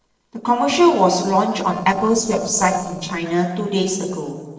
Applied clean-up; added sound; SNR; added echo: neural separator model SepFormer DNS4.